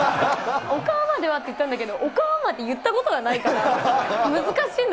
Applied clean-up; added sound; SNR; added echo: none; Crowd; 16 dB; none.